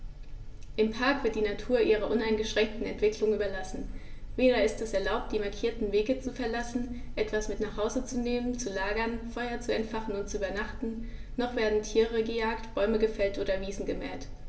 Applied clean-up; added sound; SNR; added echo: none; none; none; reverberation time 0.8 s.